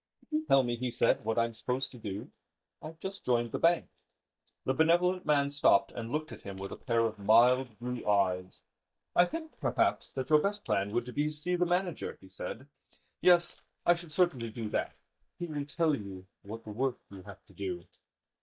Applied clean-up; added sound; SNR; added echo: neural mask model DeepFilterNet 3.